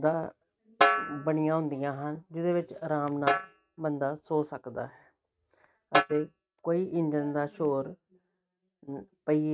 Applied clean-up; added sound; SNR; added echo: neural mask model RNNoise.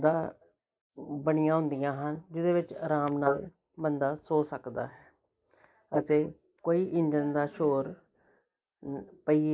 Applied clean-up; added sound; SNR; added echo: neural mask model Resemble Enhance denoiser.